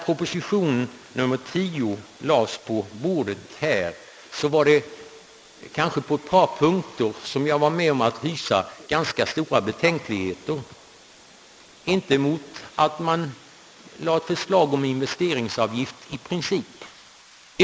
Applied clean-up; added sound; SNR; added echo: neural mask model Resemble Enhance denoiser.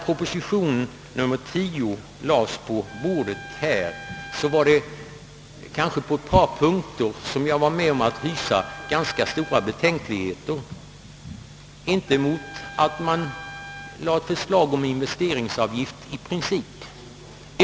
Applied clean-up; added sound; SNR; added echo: none; Trumpet; 17 dB; none.